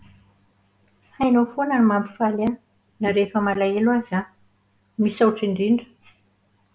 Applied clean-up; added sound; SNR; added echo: none; none; none; none.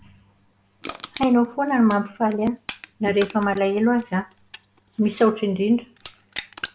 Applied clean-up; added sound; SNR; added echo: none; Crushing; 18 dB; none.